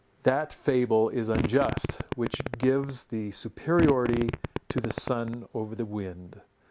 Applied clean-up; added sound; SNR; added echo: none; Fart; 4 dB; none.